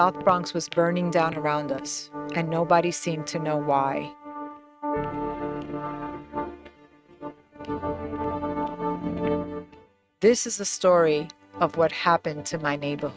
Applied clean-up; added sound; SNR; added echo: neural mask model RNNoise.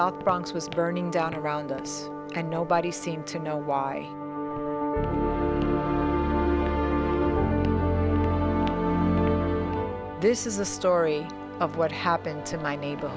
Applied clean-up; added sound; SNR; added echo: none; Walk, footsteps + Wind instrument, woodwind instrument; 18 dB; none.